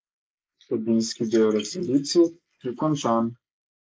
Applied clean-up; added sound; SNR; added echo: neural mask model Resemble Enhance denoiser.